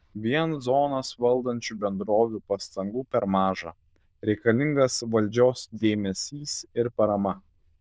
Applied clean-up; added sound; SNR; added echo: neural diffusion model UNIVERSE++.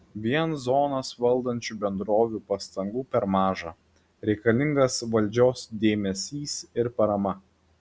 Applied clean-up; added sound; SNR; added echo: none; none; none; none.